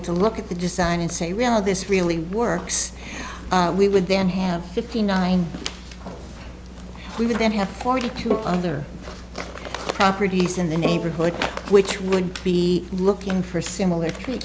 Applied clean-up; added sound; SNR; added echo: none; Bowed string instrument; 12 dB; none.